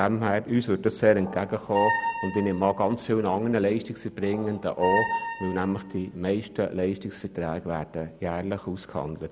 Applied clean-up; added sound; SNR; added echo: none; Squeak; 3 dB; none.